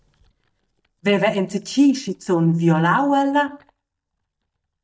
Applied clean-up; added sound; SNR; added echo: neural mask model DeepFilterNet 3.